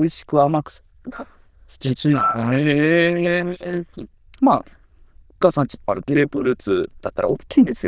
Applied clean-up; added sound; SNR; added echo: neural diffusion model UNIVERSE++.